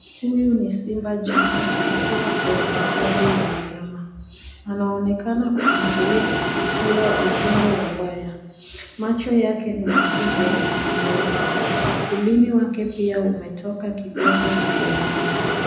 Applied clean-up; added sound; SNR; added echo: none; Mechanisms; 0 dB; reverberation time 0.9 s.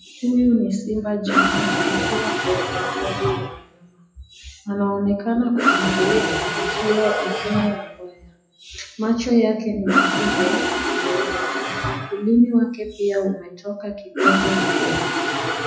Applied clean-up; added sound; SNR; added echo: classical method WPE with log-MMSE.